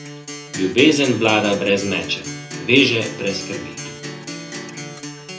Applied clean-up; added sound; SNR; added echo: none; Acoustic guitar; 11 dB; reverberation time 0.3 s.